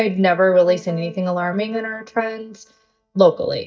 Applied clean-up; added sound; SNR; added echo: neural mask model DeepFilterNet 3.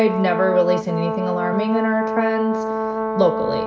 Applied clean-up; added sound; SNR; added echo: none; Brass instrument; 3 dB; reverberation time 0.6 s.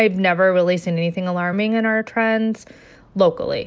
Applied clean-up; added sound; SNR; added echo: none; none; none; none.